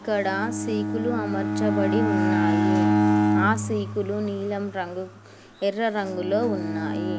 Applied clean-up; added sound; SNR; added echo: none; Bowed string instrument; -3 dB; none.